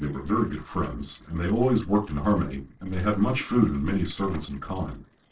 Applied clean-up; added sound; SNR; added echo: neural separator model SepFormer DNS4.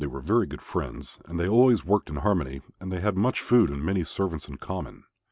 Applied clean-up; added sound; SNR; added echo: none; none; none; none.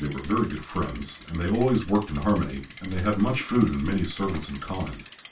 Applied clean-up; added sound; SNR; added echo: none; Bicycle; 19 dB; reverberation time 0.2 s.